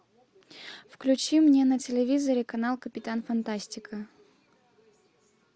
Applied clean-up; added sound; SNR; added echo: none; none; none; none.